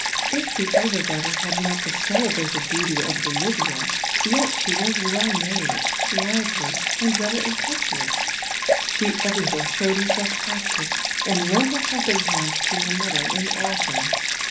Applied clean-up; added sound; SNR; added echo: none; Stream; -4 dB; reverberation time 0.3 s.